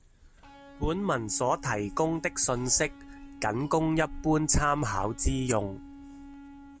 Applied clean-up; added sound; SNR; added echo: none; Electric guitar; 19 dB; none.